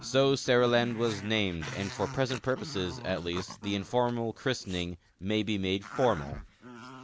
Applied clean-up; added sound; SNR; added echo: none; Growling; 14 dB; none.